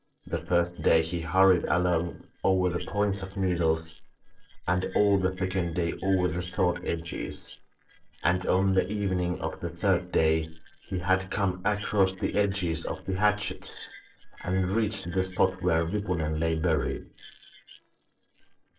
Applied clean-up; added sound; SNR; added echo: neural separator model SepFormer DNS4.